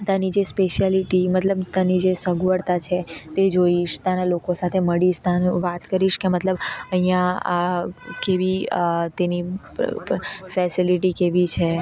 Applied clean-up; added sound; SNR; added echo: none; none; none; none.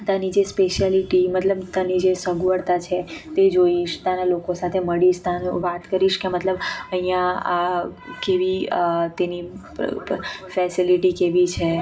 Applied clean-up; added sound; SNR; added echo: none; none; none; reverberation time 0.4 s.